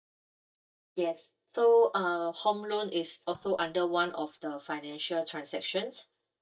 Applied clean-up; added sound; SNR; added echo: neural mask model DeepFilterNet 3.